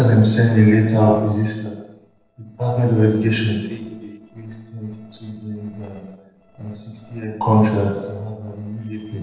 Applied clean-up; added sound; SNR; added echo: neural separator model SepFormer DNS4.